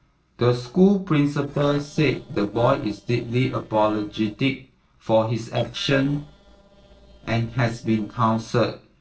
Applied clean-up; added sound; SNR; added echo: neural separator model SepFormer DNS4.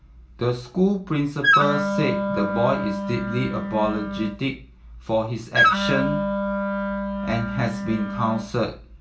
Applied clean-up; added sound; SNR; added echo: none; Wind instrument, woodwind instrument; -1 dB; reverberation time 0.3 s.